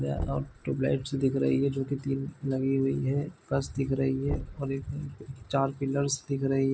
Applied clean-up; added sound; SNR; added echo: none; Knock; 13 dB; none.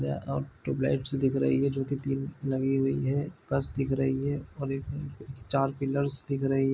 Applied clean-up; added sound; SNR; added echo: none; none; none; none.